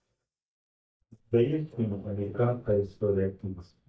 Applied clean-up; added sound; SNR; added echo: neural mask model DeepFilterNet 3.